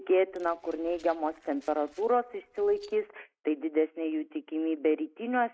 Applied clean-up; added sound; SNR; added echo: neural mask model RNNoise.